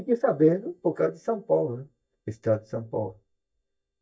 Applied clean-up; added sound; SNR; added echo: neural mask model DeepFilterNet 3.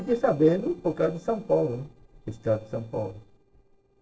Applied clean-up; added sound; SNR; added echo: neural separator model SepFormer DNS4.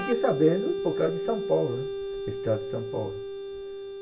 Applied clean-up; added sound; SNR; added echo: none; Organ; 4 dB; reverberation time 0.1 s.